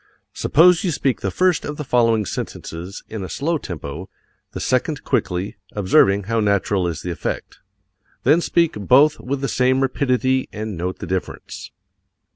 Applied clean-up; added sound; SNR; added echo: none; none; none; none.